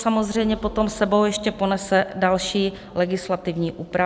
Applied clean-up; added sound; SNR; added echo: none; none; none; none.